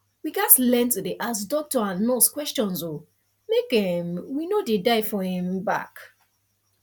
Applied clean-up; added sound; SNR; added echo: none; none; none; none.